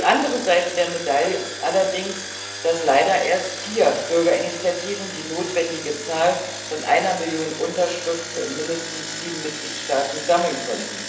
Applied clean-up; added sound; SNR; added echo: none; Engine; 9 dB; reverberation time 0.8 s.